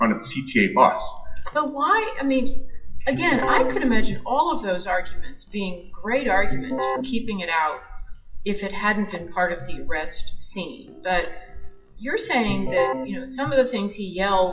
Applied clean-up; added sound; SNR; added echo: classical method WPE with log-MMSE.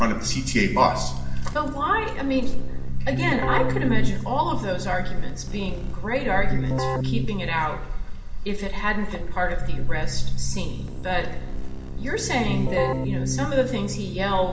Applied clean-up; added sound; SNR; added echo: none; Keyboard (musical); 8 dB; reverberation time 1.7 s.